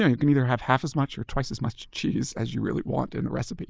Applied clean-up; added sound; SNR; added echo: neural mask model Resemble Enhance denoiser.